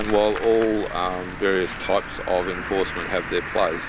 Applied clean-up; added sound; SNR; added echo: none; Cricket; 9 dB; none.